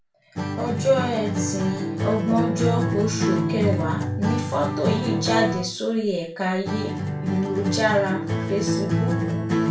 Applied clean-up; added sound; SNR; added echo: none; Acoustic guitar; 0 dB; reverberation time 0.3 s.